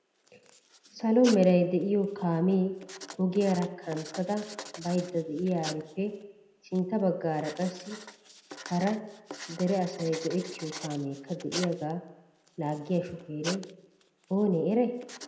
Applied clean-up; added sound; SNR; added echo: none; Writing; 16 dB; reverberation time 0.7 s.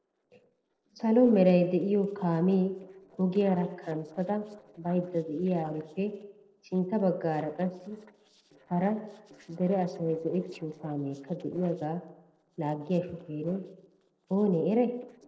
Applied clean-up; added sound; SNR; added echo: neural separator model SepFormer DNS4.